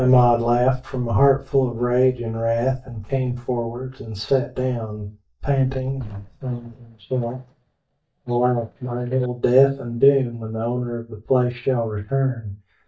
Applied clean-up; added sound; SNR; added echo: neural mask model DeepFilterNet 3.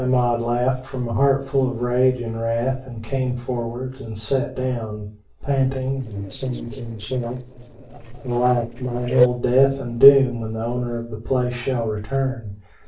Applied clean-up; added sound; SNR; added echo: neural separator model SepFormer DNS4.